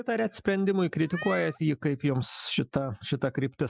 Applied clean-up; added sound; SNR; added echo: classical method Wiener filter.